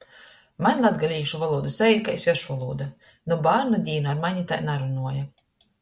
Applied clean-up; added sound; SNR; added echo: none; none; none; none.